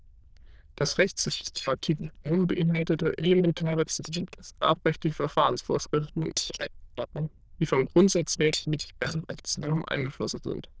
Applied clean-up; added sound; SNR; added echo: neural diffusion model UNIVERSE++.